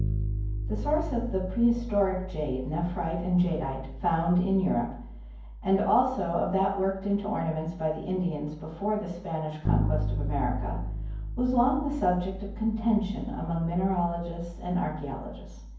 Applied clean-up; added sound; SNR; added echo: none; Bass guitar; 6 dB; reverberation time 0.9 s.